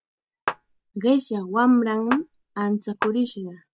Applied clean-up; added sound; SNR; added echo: none; Clapping; 7 dB; none.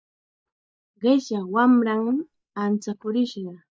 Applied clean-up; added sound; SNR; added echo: neural mask model DeepFilterNet 3.